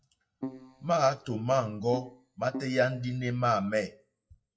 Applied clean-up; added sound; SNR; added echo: classical method WPE with log-MMSE.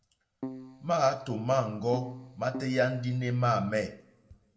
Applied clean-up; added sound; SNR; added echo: none; Keyboard (musical); 11 dB; reverberation time 0.3 s.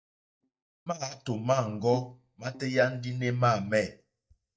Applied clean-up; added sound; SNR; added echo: neural mask model DeepFilterNet 3.